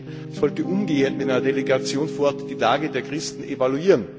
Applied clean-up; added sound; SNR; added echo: none; Piano; 7 dB; none.